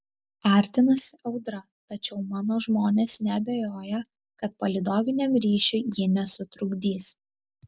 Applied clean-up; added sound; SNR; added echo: none; none; none; none.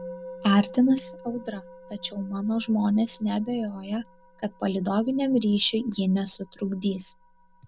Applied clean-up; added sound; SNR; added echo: none; Musical instrument; 19 dB; none.